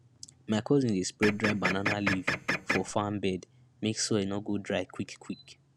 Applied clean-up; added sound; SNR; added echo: none; Printer; 1 dB; none.